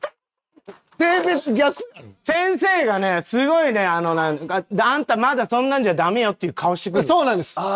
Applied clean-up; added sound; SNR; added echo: neural mask model RNNoise.